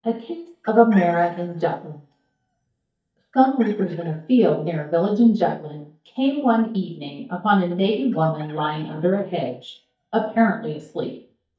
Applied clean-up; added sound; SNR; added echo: neural mask model DeepFilterNet 3.